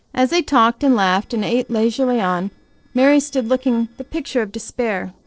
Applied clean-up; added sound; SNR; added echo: neural separator model SepFormer DNS4.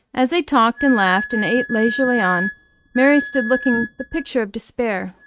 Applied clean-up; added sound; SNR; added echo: neural mask model RNNoise.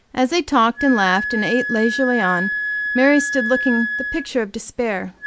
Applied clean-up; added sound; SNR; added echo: none; Wind instrument, woodwind instrument; 5 dB; none.